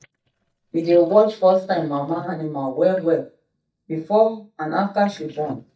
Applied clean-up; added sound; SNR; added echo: neural mask model DeepFilterNet 3.